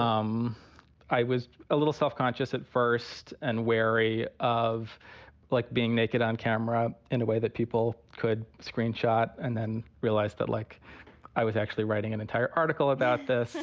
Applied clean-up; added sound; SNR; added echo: none; none; none; none.